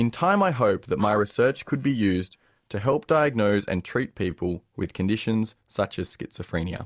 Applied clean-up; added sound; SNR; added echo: neural mask model Resemble Enhance denoiser.